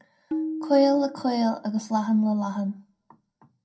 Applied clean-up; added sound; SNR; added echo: none; Tabla; 11 dB; reverberation time 0.2 s.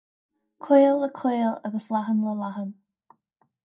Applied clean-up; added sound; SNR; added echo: neural mask model DeepFilterNet 3.